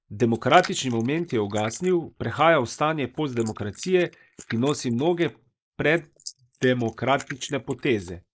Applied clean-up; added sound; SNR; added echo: neural mask model Resemble Enhance denoiser.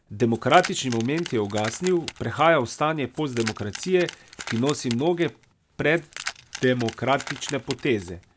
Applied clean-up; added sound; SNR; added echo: none; Keys jangling; 14 dB; none.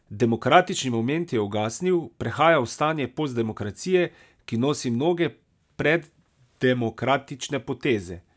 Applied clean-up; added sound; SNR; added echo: none; none; none; none.